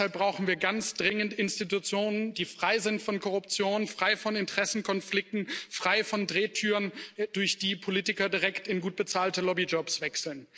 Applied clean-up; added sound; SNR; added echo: none; none; none; none.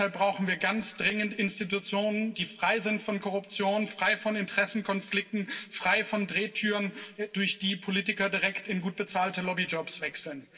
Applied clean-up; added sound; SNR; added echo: none; none; none; reverberation time 2.0 s.